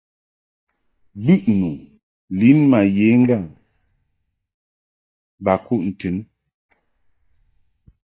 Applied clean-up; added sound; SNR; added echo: neural mask model DeepFilterNet 3.